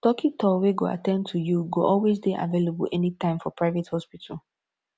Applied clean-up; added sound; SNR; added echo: none; none; none; none.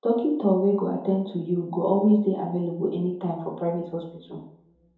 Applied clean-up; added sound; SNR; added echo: none; none; none; reverberation time 2.6 s.